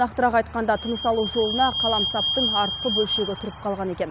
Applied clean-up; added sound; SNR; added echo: none; Squeak / Vehicle; 4 dB; none.